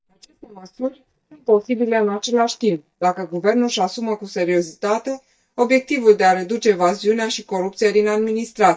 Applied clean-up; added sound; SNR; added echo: neural mask model DeepFilterNet 3.